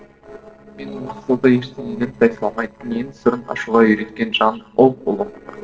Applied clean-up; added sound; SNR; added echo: neural separator model SepFormer DNS4.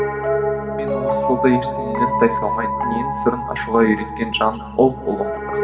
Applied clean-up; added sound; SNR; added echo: none; Piano; 1 dB; reverberation time 2.3 s.